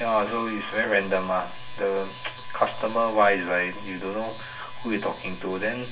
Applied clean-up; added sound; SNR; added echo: none; Harmonica; 20 dB; reverberation time 0.2 s.